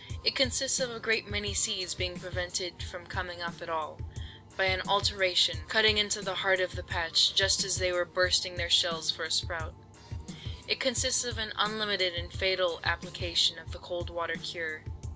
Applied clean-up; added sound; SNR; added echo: none; Drum kit; 11 dB; none.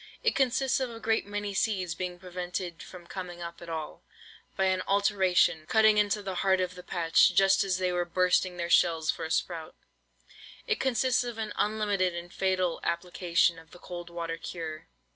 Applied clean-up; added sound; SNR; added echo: none; none; none; none.